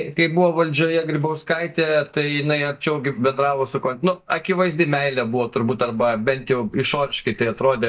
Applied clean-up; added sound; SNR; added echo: neural mask model DeepFilterNet 3.